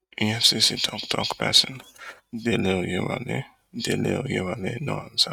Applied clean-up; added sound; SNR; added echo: neural mask model RNNoise.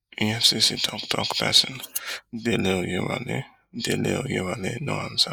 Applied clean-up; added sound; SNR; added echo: neural mask model Resemble Enhance denoiser.